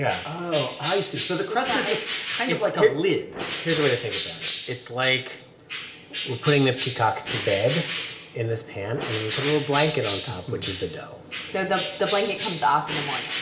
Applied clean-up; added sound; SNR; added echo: none; Bird; 5 dB; reverberation time 0.3 s.